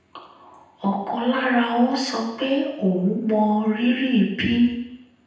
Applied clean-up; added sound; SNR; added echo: none; none; none; reverberation time 0.9 s.